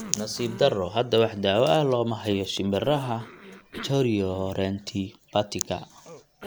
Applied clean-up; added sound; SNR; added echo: none; Cough; 19 dB; none.